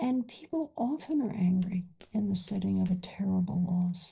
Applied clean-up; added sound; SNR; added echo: neural separator model SepFormer DNS4.